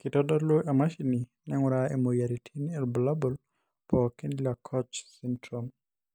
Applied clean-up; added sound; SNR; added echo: none; none; none; none.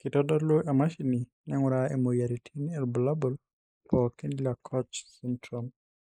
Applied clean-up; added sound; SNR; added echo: neural mask model Resemble Enhance denoiser.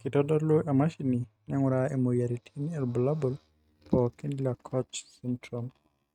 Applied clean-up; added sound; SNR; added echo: neural mask model RNNoise.